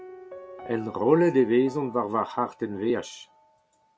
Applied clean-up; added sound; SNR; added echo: none; Piano; 19 dB; none.